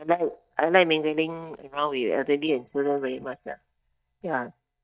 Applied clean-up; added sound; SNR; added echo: neural mask model DeepFilterNet 3.